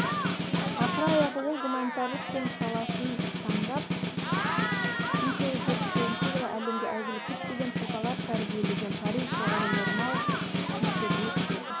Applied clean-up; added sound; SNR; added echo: none; Crowd / Cheering + Snare drum; -4 dB; none.